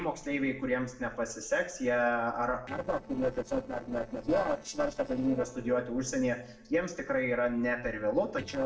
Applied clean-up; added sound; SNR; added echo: neural separator model SepFormer DNS4.